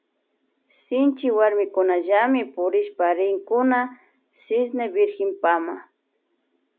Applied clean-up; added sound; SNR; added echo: none; none; none; none.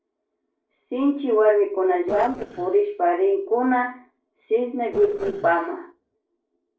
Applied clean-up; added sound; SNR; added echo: neural separator model SepFormer DNS4.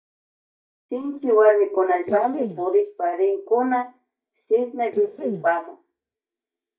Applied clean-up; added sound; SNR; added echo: neural mask model DeepFilterNet 3.